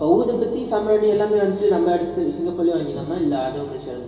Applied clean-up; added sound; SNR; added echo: none; none; none; reverberation time 2.6 s.